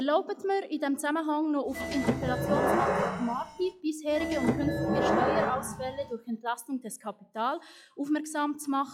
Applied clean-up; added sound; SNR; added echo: classical method log-MMSE.